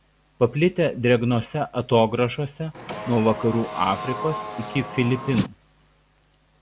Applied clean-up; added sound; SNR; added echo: none; Car; 9 dB; none.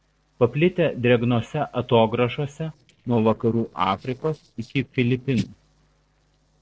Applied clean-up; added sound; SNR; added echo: neural separator model SepFormer DNS4.